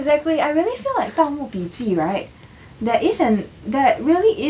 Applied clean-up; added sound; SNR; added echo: none; none; none; none.